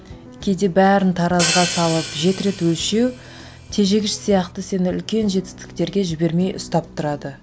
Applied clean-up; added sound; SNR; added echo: none; Hi-hat; 8 dB; none.